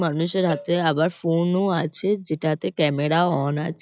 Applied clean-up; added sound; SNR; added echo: classical method log-MMSE.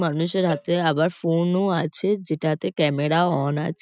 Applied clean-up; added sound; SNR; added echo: neural mask model RNNoise.